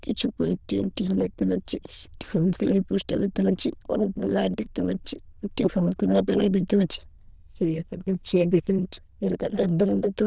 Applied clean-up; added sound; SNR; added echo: neural diffusion model UNIVERSE++.